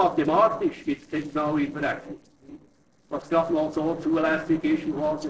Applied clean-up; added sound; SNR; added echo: neural separator model SepFormer DNS4.